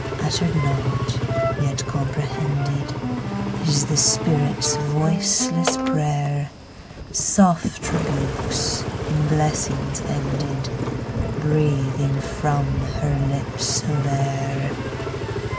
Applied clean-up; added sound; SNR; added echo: none; Engine; 3 dB; none.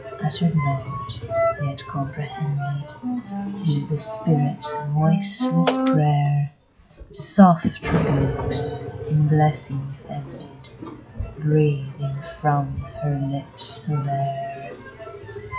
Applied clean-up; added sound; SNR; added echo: classical method log-MMSE.